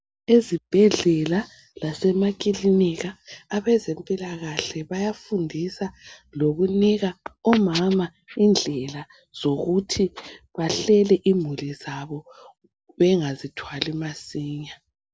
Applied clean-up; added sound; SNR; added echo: none; none; none; none.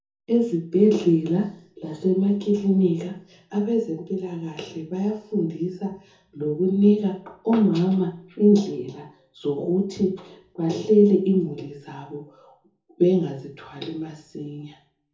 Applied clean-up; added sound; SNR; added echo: none; none; none; reverberation time 0.6 s.